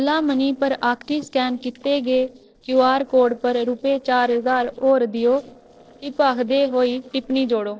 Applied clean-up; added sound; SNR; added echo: neural separator model SepFormer DNS4.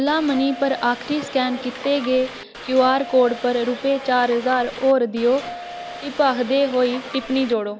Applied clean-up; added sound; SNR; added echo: none; Subway, metro, underground / Doorbell; 13 dB; none.